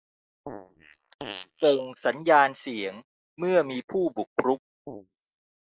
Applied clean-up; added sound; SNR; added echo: neural mask model Resemble Enhance denoiser.